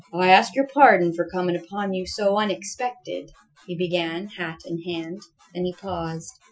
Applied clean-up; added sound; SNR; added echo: classical method Wiener filter.